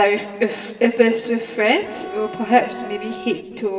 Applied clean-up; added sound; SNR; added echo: none; Bowed string instrument; 15 dB; reverberation time 2.3 s.